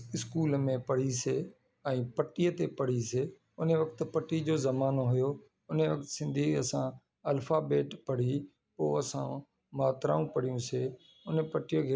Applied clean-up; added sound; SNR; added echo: none; none; none; none.